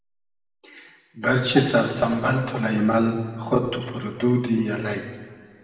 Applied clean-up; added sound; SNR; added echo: none; none; none; reverberation time 1.9 s.